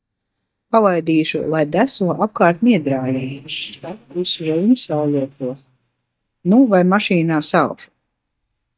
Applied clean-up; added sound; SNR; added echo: neural mask model DeepFilterNet 3.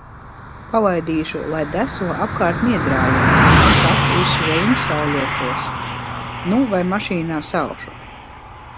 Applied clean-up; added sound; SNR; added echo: none; Car passing by; -2 dB; none.